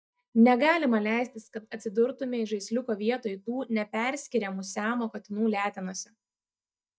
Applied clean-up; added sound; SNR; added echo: neural mask model DeepFilterNet 3.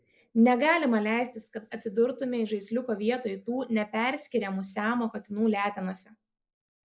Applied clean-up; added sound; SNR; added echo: neural mask model Resemble Enhance denoiser.